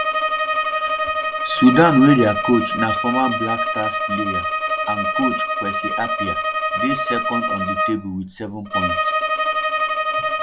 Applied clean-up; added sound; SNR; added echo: none; Bowed string instrument; 0 dB; none.